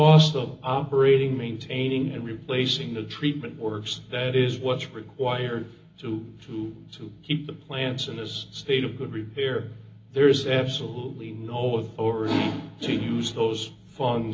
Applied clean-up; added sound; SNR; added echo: none; none; none; reverberation time 0.4 s.